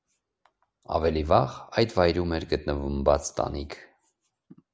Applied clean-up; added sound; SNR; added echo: none; none; none; none.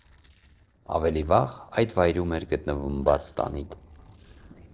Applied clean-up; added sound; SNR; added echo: neural separator model SepFormer DNS4.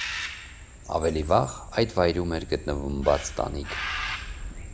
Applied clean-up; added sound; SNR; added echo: none; Bird; 8 dB; none.